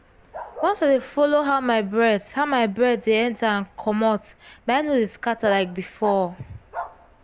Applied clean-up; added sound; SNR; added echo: none; Bark; 18 dB; none.